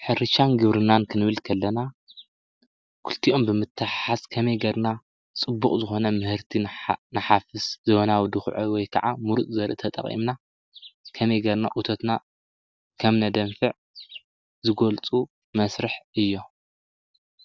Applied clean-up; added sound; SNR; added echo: none; none; none; none.